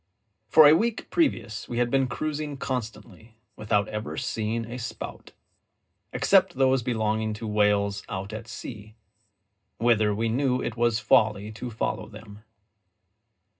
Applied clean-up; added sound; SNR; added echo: none; none; none; reverberation time 0.2 s.